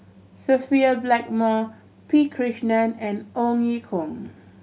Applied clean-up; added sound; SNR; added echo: none; none; none; none.